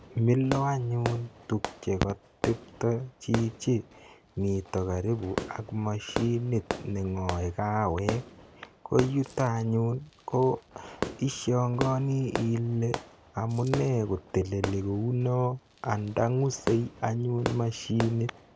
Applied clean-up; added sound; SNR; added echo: none; Coin (dropping) + Fireworks; 10 dB; none.